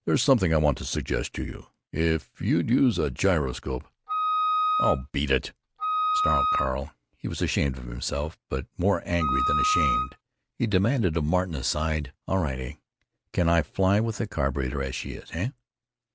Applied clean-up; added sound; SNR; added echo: none; Wind instrument, woodwind instrument; -1 dB; none.